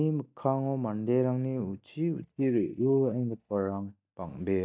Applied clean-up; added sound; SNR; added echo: neural mask model DeepFilterNet 3.